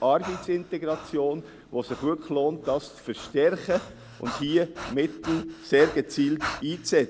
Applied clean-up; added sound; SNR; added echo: none; Breathing; 14 dB; none.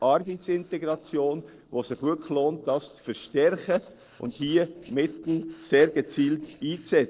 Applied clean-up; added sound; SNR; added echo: neural separator model SepFormer DNS4.